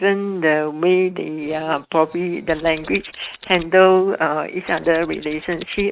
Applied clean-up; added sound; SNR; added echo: neural mask model RNNoise.